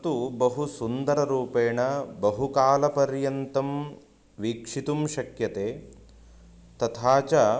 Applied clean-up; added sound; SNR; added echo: none; none; none; none.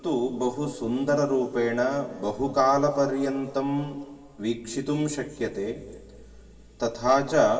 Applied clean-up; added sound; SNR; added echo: none; none; none; reverberation time 2.4 s.